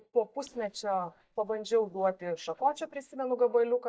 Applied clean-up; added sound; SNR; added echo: neural mask model DeepFilterNet 3.